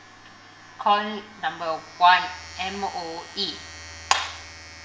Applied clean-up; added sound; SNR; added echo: none; Domestic sounds, home sounds; 17 dB; reverberation time 0.8 s.